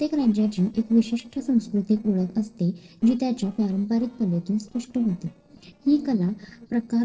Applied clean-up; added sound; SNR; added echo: neural separator model SepFormer DNS4.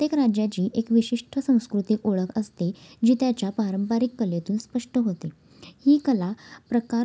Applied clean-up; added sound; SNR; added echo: none; none; none; none.